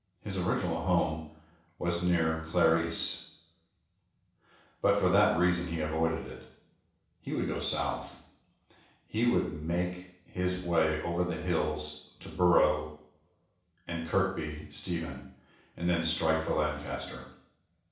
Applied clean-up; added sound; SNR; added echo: none; none; none; reverberation time 0.7 s.